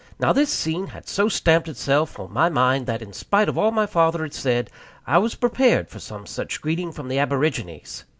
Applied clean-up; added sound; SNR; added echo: none; none; none; none.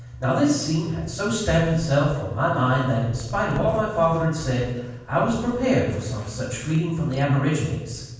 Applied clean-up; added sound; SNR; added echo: none; Zipper (clothing); 16 dB; reverberation time 1.2 s.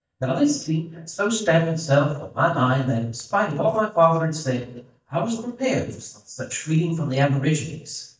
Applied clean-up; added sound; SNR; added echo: neural mask model DeepFilterNet 3.